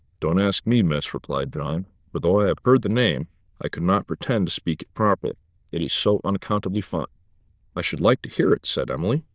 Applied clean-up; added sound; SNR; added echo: neural diffusion model UNIVERSE++.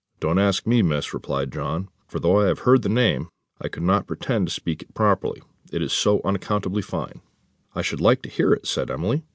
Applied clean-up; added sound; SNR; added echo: none; none; none; none.